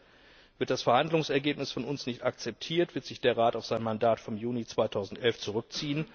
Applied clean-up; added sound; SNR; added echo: none; none; none; none.